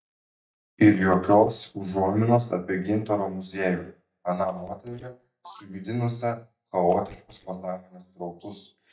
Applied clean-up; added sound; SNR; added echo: neural mask model DeepFilterNet 3.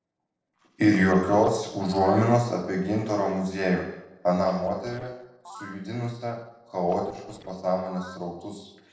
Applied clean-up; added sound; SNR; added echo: neural separator model SepFormer DNS4.